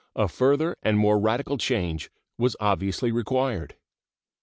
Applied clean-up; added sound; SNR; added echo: none; none; none; none.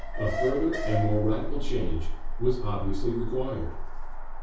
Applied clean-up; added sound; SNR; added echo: none; Alarm; -2 dB; reverberation time 0.6 s.